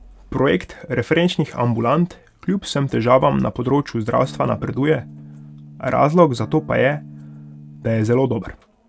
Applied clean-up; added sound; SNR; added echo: none; Electric guitar / Strum; 18 dB; none.